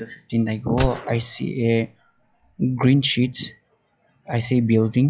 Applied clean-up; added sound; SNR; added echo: classical method log-MMSE.